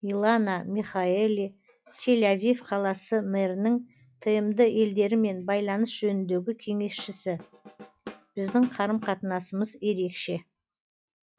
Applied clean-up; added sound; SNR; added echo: classical method log-MMSE.